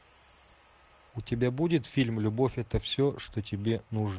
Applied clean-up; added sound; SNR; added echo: none; none; none; none.